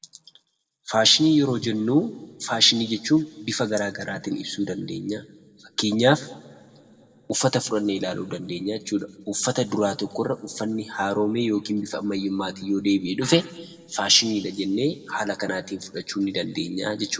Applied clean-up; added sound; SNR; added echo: none; none; none; reverberation time 1.1 s.